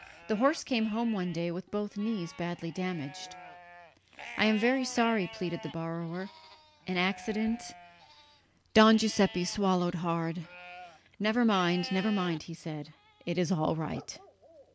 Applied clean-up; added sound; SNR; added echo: none; Livestock, farm animals, working animals; 17 dB; none.